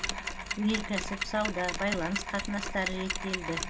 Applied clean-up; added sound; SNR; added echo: none; Mechanisms; 2 dB; none.